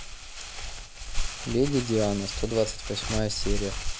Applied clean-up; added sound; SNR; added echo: none; Crumpling, crinkling; 2 dB; none.